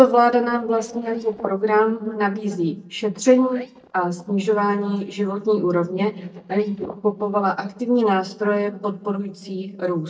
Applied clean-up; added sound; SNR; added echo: neural mask model DeepFilterNet 3.